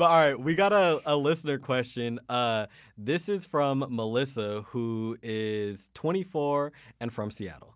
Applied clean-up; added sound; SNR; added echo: none; none; none; none.